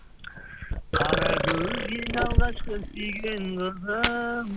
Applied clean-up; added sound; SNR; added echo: none; Burping, eructation + Fire; -3 dB; none.